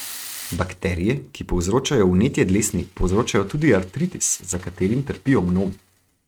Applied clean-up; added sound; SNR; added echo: neural mask model RNNoise.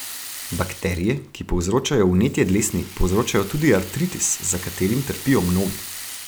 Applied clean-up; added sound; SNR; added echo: none; Rattle (instrument); 14 dB; none.